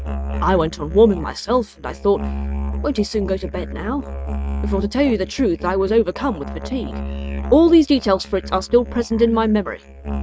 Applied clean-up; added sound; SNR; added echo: neural mask model RNNoise.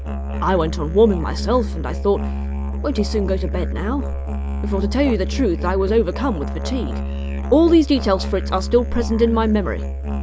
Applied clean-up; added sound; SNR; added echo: none; Musical instrument; 3 dB; none.